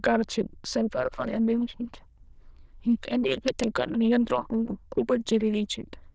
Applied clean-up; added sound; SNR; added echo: neural diffusion model UNIVERSE++.